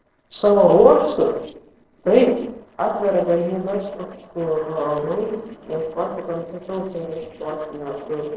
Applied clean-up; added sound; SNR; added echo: neural separator model SepFormer DNS4.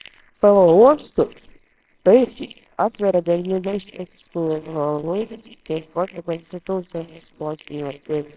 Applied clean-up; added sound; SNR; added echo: neural separator model SepFormer WHAMR!.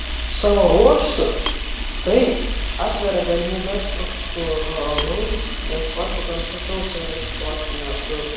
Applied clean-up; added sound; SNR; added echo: none; Camera; 3 dB; reverberation time 0.9 s.